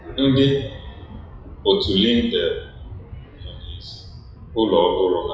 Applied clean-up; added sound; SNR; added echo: classical method WPE with log-MMSE.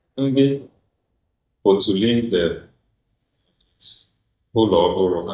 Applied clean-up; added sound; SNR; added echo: neural mask model DeepFilterNet 3.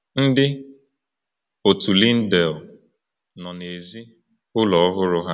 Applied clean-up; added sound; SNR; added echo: none; none; none; none.